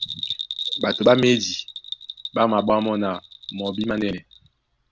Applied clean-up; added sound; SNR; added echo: none; Bell; 11 dB; none.